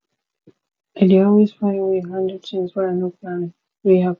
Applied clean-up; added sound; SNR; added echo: none; none; none; none.